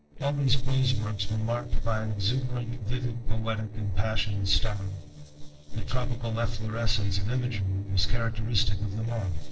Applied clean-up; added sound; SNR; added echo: neural separator model SepFormer DNS4.